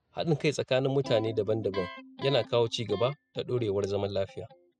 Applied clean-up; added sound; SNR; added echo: classical method spectral subtraction.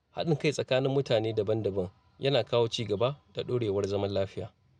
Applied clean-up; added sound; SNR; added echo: none; none; none; none.